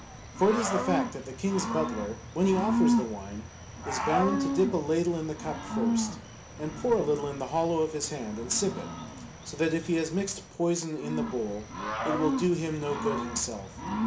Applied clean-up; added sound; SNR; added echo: none; Cricket / Growling; 3 dB; none.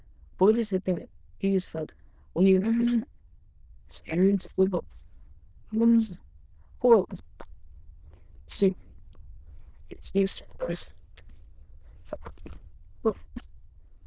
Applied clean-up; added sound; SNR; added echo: neural diffusion model UNIVERSE++.